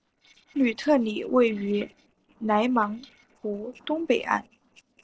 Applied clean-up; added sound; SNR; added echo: neural separator model SepFormer DNS4.